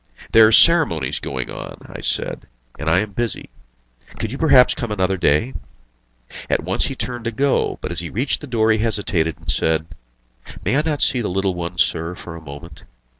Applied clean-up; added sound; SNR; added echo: none; none; none; none.